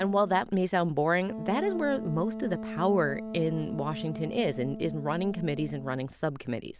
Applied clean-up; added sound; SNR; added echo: none; Wind instrument, woodwind instrument; 10 dB; none.